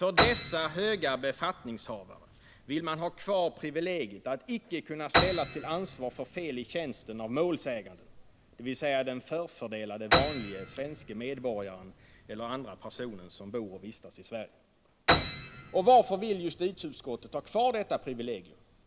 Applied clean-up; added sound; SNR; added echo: none; Piano; 3 dB; none.